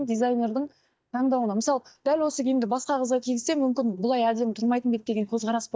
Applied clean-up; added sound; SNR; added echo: neural mask model DeepFilterNet 3.